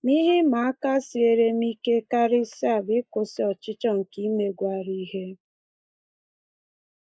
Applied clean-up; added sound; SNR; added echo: neural mask model Resemble Enhance denoiser.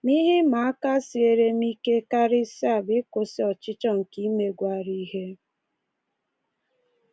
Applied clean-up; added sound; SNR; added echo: none; none; none; none.